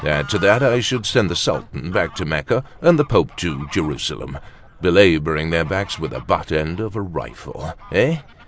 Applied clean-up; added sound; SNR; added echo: none; Bird / Fowl; 19 dB; none.